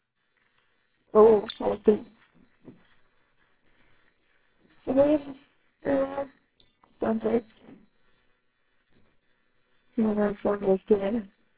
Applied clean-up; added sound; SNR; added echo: neural separator model SepFormer WHAMR!.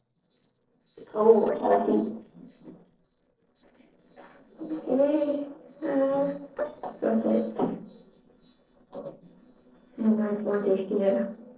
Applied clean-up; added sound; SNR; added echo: neural separator model SepFormer DNS4.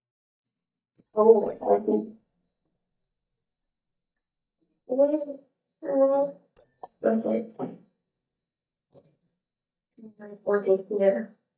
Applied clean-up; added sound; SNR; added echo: neural mask model DeepFilterNet 3.